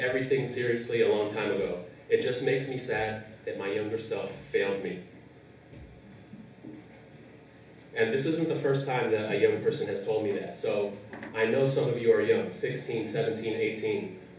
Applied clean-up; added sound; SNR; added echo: none; none; none; reverberation time 0.3 s.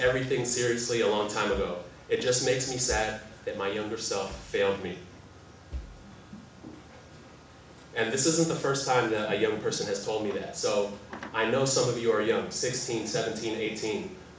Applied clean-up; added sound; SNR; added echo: none; none; none; none.